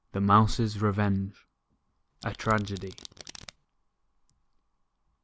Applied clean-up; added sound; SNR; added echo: none; Domestic sounds, home sounds; 16 dB; none.